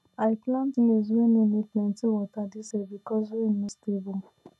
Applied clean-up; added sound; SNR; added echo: none; none; none; none.